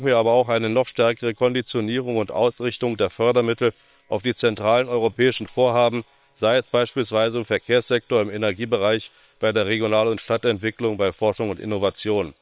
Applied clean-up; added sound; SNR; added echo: neural separator model SepFormer WHAM!.